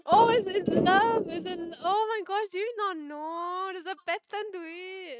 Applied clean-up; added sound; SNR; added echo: neural mask model RNNoise.